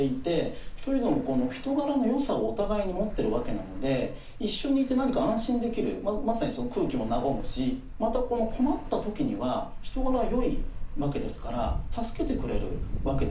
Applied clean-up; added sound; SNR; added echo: none; Ocean; 5 dB; reverberation time 0.4 s.